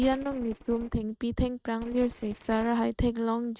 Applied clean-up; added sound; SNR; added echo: neural mask model RNNoise.